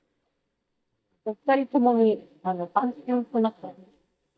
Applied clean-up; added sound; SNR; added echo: neural mask model DeepFilterNet 3.